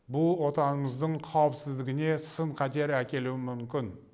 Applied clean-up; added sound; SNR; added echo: neural mask model Resemble Enhance denoiser.